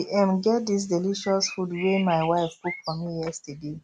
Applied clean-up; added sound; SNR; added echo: none; Bird; 14 dB; none.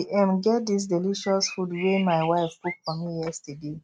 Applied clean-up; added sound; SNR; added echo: neural mask model RNNoise.